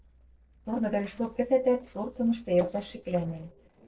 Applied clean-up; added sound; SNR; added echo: neural separator model SepFormer DNS4.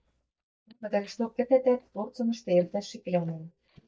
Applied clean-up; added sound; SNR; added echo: neural mask model DeepFilterNet 3.